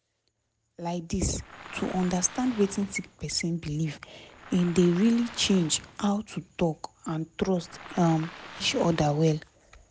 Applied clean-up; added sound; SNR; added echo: none; Waves, surf; 18 dB; none.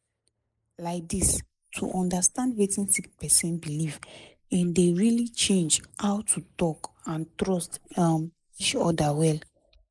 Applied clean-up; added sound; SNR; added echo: neural mask model Resemble Enhance denoiser.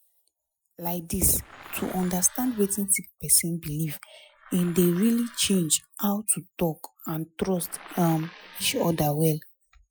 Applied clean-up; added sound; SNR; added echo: classical method Wiener filter.